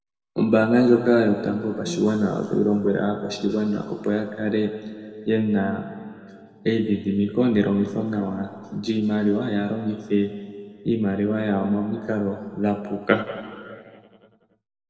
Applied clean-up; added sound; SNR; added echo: none; Brass instrument; 11 dB; reverberation time 2.0 s.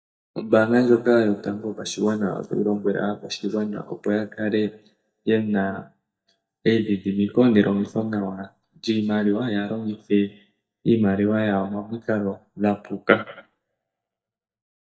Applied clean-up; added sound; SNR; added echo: neural mask model DeepFilterNet 3.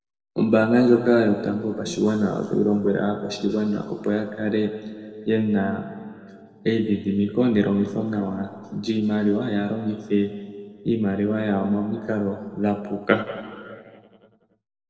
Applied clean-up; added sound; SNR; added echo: neural separator model SepFormer DNS4.